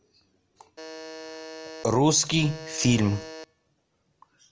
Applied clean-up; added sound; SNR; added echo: none; Alarm; 14 dB; none.